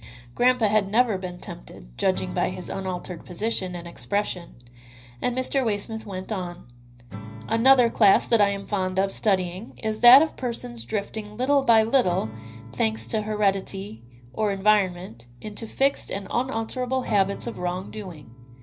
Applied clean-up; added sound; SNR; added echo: none; Acoustic guitar / Strum; 18 dB; reverberation time 0.4 s.